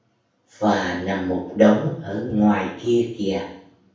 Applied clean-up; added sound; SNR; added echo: none; none; none; reverberation time 0.6 s.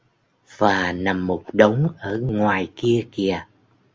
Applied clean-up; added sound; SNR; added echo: none; none; none; none.